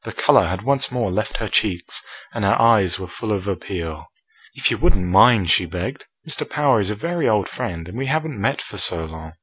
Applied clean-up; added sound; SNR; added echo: none; none; none; none.